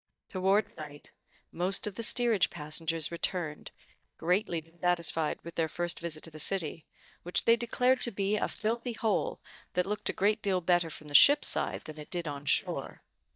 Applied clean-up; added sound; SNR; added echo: neural mask model DeepFilterNet 3.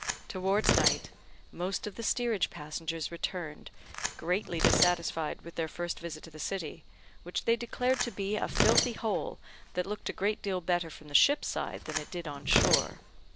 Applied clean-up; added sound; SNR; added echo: none; Tearing; 2 dB; none.